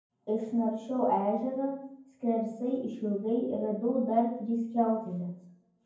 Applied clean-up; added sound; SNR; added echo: none; none; none; reverberation time 0.9 s.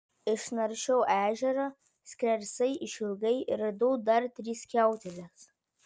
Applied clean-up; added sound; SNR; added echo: none; none; none; none.